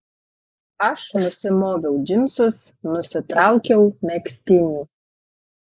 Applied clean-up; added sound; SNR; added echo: neural mask model Resemble Enhance denoiser.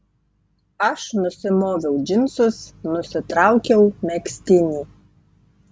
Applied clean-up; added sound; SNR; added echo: none; none; none; none.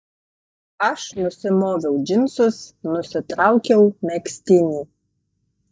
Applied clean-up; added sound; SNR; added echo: neural mask model DeepFilterNet 3.